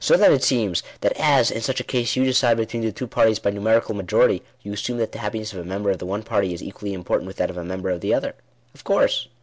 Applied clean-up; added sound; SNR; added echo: none; none; none; none.